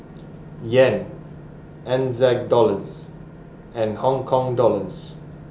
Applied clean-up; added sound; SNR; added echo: none; Engine / Boat, Water vehicle; 17 dB; none.